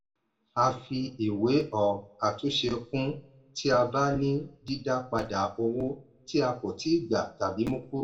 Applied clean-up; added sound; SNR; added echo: none; none; none; reverberation time 0.3 s.